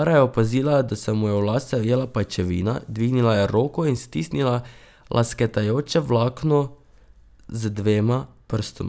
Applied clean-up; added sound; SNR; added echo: none; none; none; none.